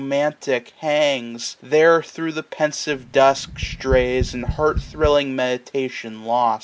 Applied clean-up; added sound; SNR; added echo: none; Tap; 7 dB; none.